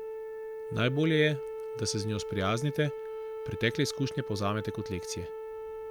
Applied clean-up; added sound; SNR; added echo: none; Wind instrument, woodwind instrument; 7 dB; none.